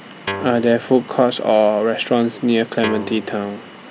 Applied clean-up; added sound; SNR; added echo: none; Guitar; 12 dB; none.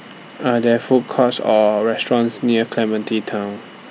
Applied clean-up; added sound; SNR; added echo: none; none; none; none.